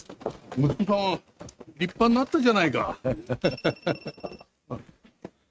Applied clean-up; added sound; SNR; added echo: neural mask model RNNoise.